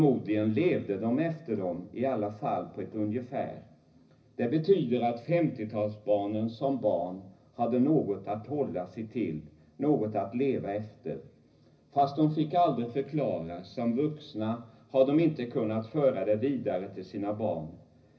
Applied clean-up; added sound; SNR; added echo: none; none; none; reverberation time 0.4 s.